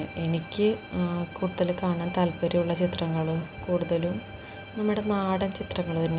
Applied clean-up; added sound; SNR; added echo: none; Bowed string instrument; 18 dB; none.